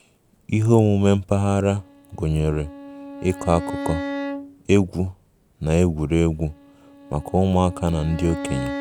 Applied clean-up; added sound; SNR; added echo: none; Bowed string instrument; 13 dB; none.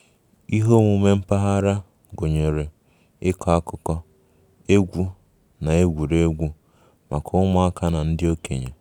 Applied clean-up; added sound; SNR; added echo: none; none; none; none.